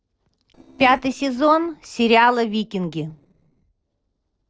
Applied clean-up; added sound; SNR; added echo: neural separator model SepFormer DNS4.